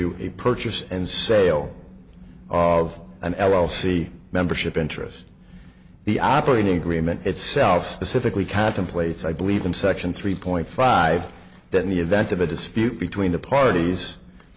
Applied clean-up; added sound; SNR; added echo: none; none; none; none.